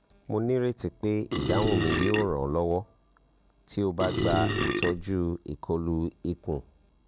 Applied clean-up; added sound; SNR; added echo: none; Burping, eructation; -1 dB; none.